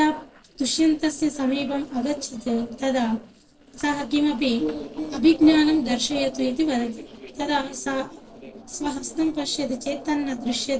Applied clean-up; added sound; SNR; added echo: neural separator model SepFormer DNS4.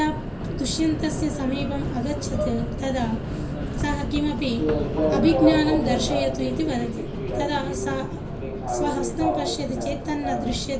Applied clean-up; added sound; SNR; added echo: none; Subway, metro, underground; 0 dB; reverberation time 0.4 s.